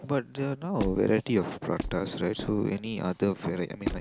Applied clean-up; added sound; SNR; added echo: none; Squeak; 9 dB; none.